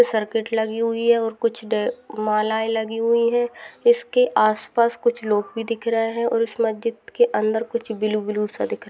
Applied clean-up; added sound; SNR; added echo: none; none; none; none.